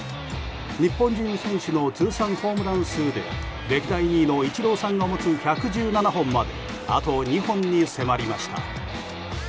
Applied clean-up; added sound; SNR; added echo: none; Piano; 18 dB; none.